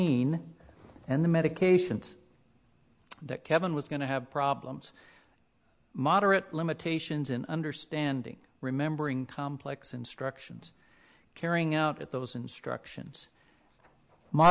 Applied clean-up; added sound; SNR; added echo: none; none; none; none.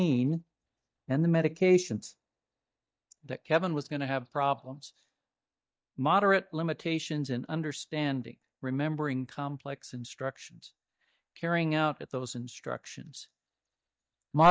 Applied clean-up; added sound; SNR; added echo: neural mask model DeepFilterNet 3.